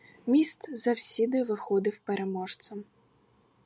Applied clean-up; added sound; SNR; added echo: none; none; none; none.